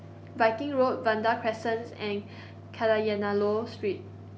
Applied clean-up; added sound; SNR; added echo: none; Mechanical fan; 16 dB; none.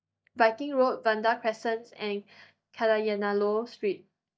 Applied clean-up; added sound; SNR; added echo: neural mask model DeepFilterNet 3.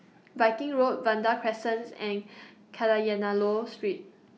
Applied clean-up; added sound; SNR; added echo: none; none; none; none.